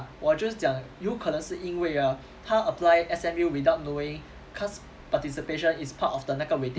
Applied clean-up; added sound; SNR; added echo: none; none; none; none.